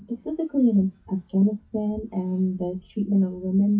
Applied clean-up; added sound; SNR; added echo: classical method WPE with log-MMSE.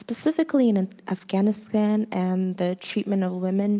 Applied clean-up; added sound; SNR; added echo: none; none; none; none.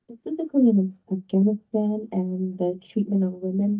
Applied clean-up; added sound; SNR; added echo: neural mask model DeepFilterNet 3.